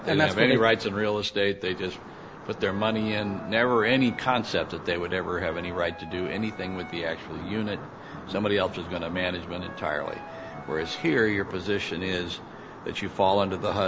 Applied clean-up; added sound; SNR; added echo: none; Wind instrument, woodwind instrument; 16 dB; none.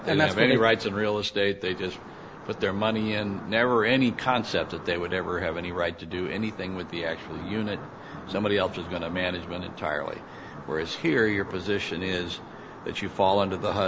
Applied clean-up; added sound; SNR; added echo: none; none; none; none.